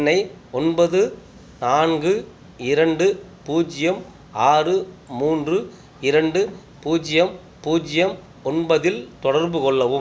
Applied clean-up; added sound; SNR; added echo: none; none; none; none.